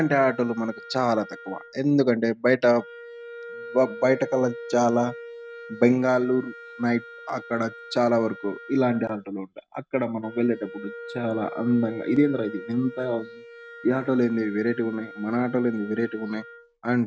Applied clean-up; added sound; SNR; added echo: none; Wind instrument, woodwind instrument; 16 dB; none.